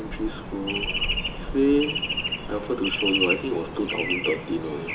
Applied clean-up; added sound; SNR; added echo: none; Traffic noise, roadway noise / Bird; 2 dB; reverberation time 0.2 s.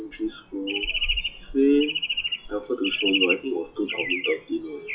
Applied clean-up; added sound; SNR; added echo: classical method WPE with log-MMSE.